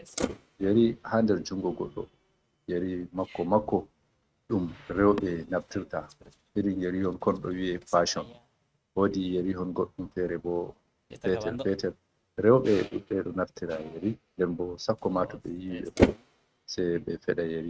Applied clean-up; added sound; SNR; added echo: neural mask model RNNoise.